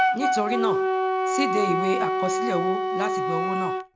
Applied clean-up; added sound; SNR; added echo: none; Wind instrument, woodwind instrument; -5 dB; none.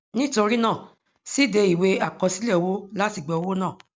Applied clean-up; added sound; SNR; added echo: none; none; none; none.